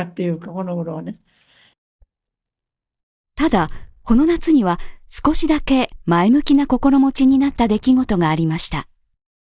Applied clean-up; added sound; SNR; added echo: neural mask model DeepFilterNet 3.